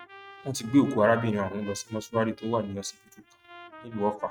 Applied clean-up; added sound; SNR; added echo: neural mask model RNNoise.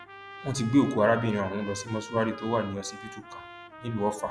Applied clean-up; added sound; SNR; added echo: none; Trumpet; 15 dB; none.